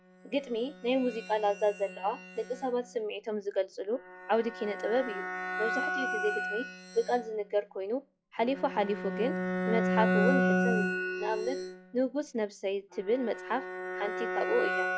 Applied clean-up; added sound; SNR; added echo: classical method log-MMSE.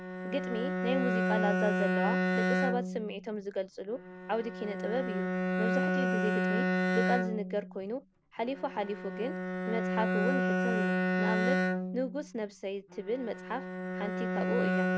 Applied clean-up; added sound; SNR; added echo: none; Bowed string instrument; -4 dB; none.